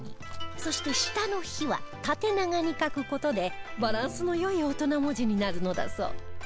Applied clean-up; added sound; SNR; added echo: none; Chirp, tweet; 6 dB; none.